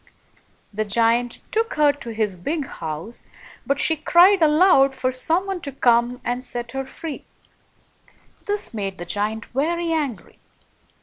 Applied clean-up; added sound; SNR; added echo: none; none; none; none.